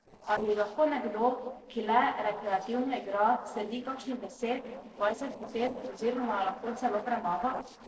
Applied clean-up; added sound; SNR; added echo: neural separator model SepFormer DNS4.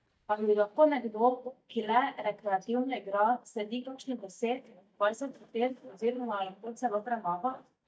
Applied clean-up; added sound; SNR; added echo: neural mask model DeepFilterNet 3.